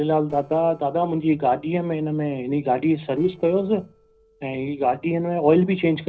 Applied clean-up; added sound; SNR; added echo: neural separator model SepFormer DNS4.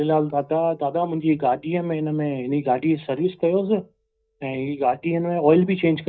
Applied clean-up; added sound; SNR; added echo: neural mask model DeepFilterNet 3.